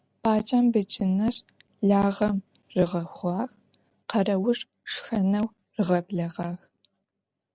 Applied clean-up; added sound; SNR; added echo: none; none; none; none.